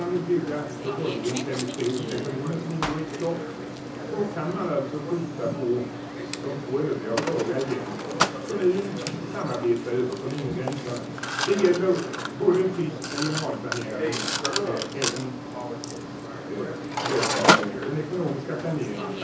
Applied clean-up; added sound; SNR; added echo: none; Mechanisms; 2 dB; reverberation time 0.6 s.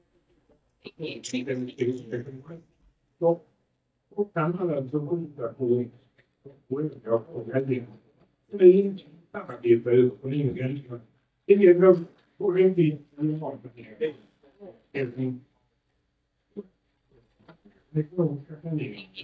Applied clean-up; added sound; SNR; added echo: neural mask model DeepFilterNet 3.